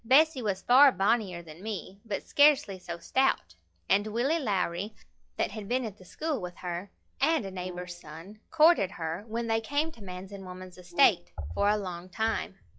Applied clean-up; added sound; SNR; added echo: classical method log-MMSE.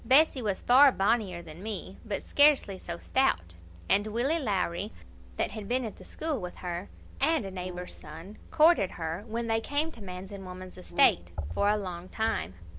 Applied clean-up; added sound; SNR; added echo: none; Brass instrument; 16 dB; none.